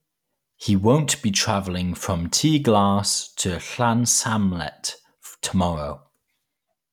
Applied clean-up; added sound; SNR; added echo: none; none; none; none.